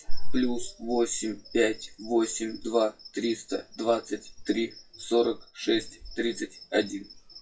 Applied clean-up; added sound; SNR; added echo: classical method WPE with log-MMSE.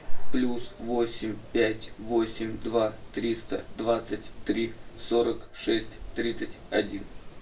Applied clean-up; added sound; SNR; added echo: none; Insect; 16 dB; reverberation time 0.2 s.